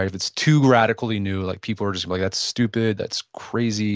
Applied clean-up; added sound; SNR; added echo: none; none; none; none.